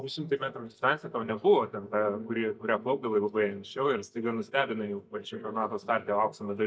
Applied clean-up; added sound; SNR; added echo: neural mask model DeepFilterNet 3.